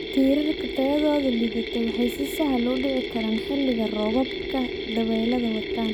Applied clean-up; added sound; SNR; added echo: none; Mechanisms; 6 dB; none.